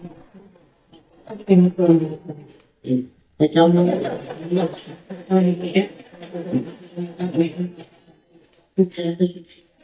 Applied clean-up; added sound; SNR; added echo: neural mask model DeepFilterNet 3.